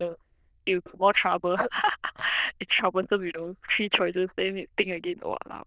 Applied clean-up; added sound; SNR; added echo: neural diffusion model UNIVERSE++.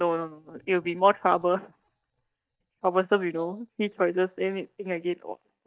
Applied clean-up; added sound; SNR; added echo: neural mask model DeepFilterNet 3.